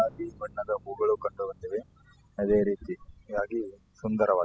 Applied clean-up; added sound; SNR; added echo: classical method spectral subtraction.